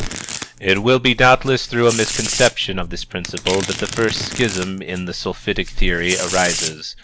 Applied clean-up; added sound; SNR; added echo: none; Domestic sounds, home sounds; 9 dB; none.